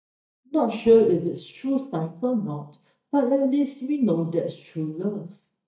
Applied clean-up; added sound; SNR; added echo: neural mask model DeepFilterNet 3.